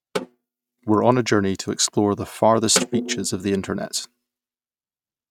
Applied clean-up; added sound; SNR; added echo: neural mask model RNNoise.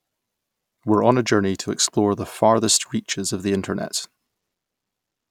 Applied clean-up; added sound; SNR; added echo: none; none; none; none.